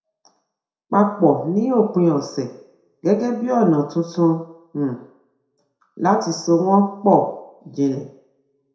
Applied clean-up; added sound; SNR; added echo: none; none; none; reverberation time 0.6 s.